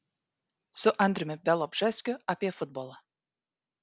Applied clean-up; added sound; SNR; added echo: none; none; none; none.